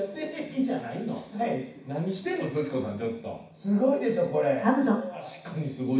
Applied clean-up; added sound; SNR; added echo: none; none; none; reverberation time 0.6 s.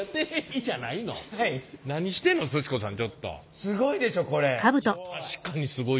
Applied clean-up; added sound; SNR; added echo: none; none; none; none.